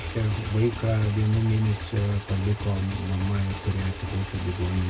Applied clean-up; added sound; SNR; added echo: none; Motorcycle / Engine; 9 dB; reverberation time 0.2 s.